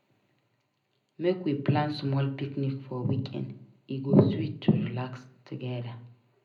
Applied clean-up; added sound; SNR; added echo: none; none; none; reverberation time 0.5 s.